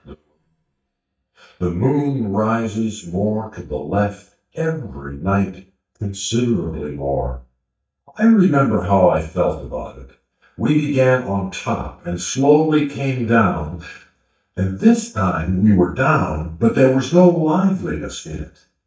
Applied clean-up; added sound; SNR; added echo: neural mask model DeepFilterNet 3.